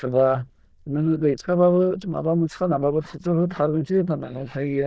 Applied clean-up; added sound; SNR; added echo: neural diffusion model UNIVERSE++.